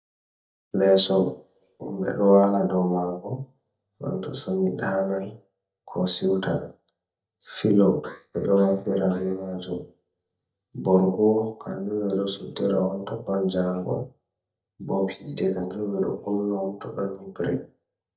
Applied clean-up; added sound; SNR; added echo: neural mask model DeepFilterNet 3.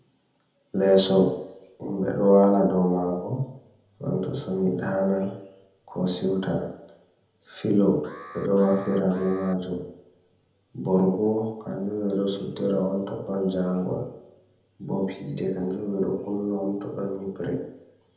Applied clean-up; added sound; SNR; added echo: none; Alarm; 17 dB; reverberation time 0.8 s.